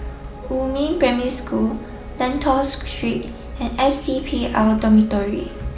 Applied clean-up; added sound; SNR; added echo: none; Piano; 19 dB; none.